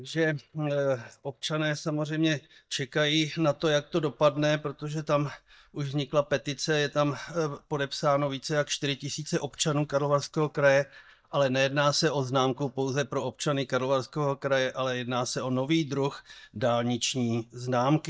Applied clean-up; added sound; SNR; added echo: neural mask model DeepFilterNet 3.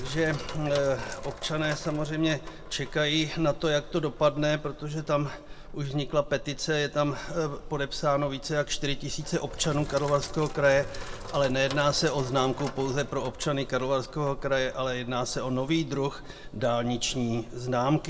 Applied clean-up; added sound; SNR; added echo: none; Sink (filling or washing); 11 dB; reverberation time 1.3 s.